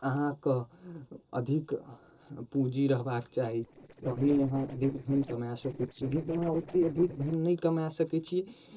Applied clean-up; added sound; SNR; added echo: neural separator model SepFormer DNS4.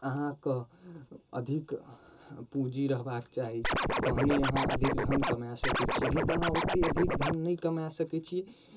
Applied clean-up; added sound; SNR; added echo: none; Scratching (performance technique); -3 dB; reverberation time 0.2 s.